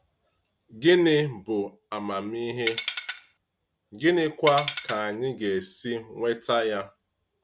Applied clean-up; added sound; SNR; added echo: none; Tools; 4 dB; none.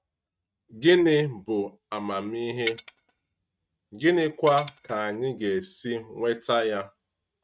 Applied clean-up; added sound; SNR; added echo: neural mask model RNNoise.